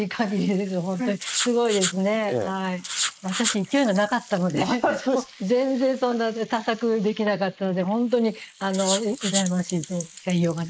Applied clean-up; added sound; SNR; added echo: neural mask model Resemble Enhance denoiser.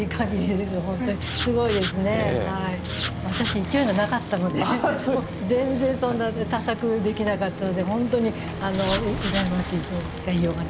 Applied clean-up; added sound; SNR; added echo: none; Writing + Bicycle; 5 dB; none.